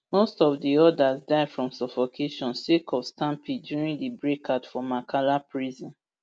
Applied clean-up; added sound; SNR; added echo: none; none; none; none.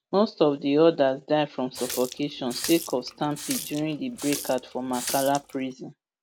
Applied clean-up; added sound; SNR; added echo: none; Water tap, faucet; 11 dB; none.